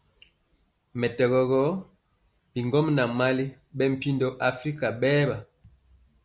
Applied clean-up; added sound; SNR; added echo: none; none; none; none.